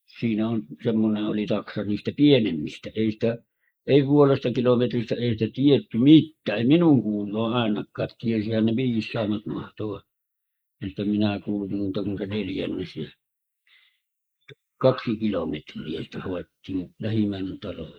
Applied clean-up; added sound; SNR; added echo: neural mask model Resemble Enhance denoiser.